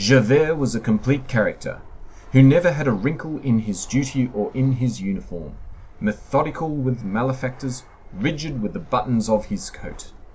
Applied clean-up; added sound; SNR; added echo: none; Fixed-wing aircraft, airplane; 18 dB; none.